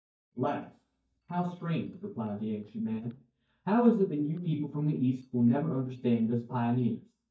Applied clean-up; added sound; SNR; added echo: neural mask model DeepFilterNet 3.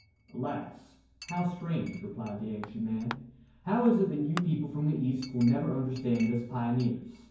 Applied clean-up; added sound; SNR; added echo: none; Chink, clink; 19 dB; reverberation time 0.9 s.